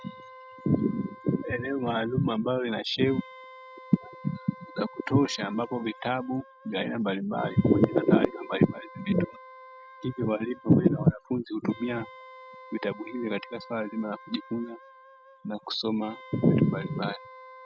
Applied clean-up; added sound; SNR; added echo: none; Wind instrument, woodwind instrument; 20 dB; none.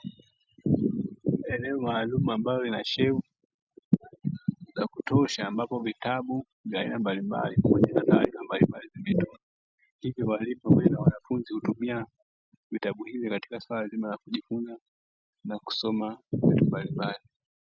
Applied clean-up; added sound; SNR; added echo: none; none; none; none.